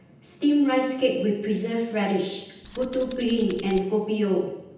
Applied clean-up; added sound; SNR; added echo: none; Tools; 13 dB; reverberation time 0.9 s.